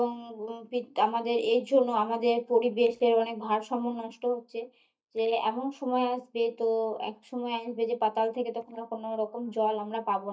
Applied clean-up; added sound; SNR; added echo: neural mask model DeepFilterNet 3.